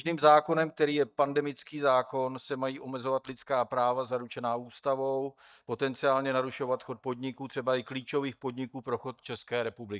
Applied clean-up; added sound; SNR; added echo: neural mask model DeepFilterNet 3.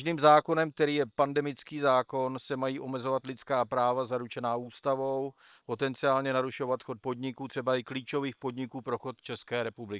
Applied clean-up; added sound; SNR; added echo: neural separator model SepFormer WHAM!.